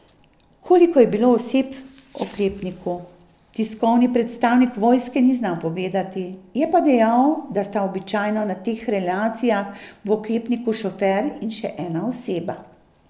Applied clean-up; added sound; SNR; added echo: none; none; none; none.